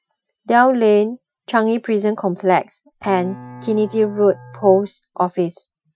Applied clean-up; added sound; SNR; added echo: classical method Wiener filter.